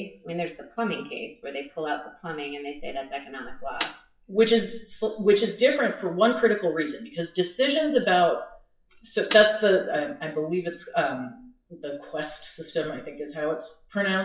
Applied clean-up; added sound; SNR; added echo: classical method WPE with log-MMSE.